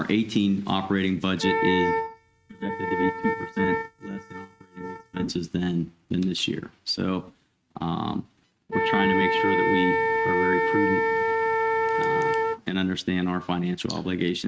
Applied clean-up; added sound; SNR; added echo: neural mask model RNNoise.